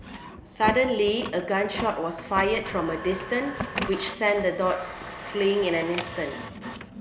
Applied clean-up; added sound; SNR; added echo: none; Printer; 9 dB; none.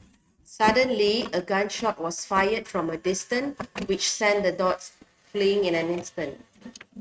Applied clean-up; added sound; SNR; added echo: neural mask model RNNoise.